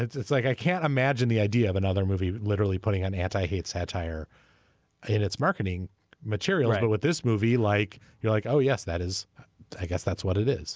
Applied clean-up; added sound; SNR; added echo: none; none; none; none.